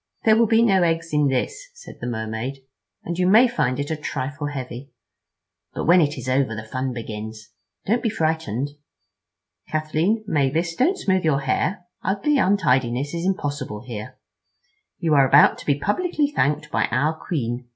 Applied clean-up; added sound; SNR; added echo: none; none; none; none.